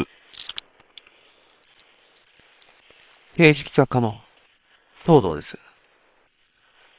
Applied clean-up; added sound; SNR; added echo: neural separator model SepFormer WHAM!.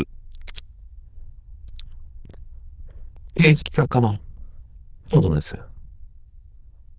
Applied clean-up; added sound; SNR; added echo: neural diffusion model UNIVERSE++.